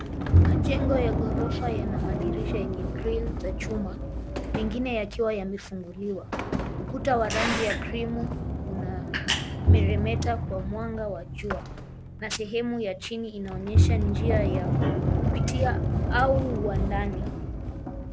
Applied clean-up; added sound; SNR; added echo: none; Bowed string instrument + Sliding door; -4 dB; none.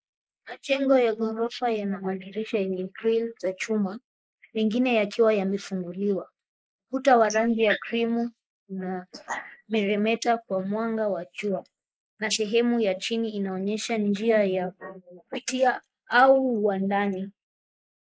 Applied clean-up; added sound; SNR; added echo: neural mask model Resemble Enhance denoiser.